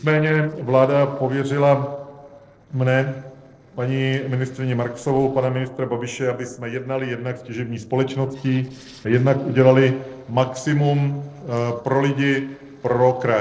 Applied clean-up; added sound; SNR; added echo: neural separator model SepFormer DNS4.